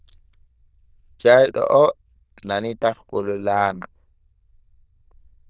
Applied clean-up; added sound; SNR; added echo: neural diffusion model UNIVERSE++.